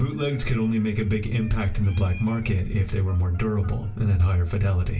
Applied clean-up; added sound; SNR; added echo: none; none; none; reverberation time 0.2 s.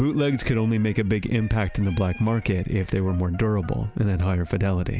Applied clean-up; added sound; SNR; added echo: none; none; none; none.